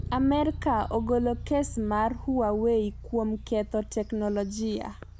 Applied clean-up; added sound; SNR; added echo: none; Bass guitar; 11 dB; none.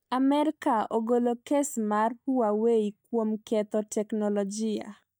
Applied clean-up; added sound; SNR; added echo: neural mask model DeepFilterNet 3.